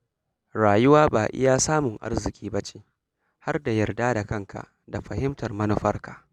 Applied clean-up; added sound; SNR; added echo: none; none; none; none.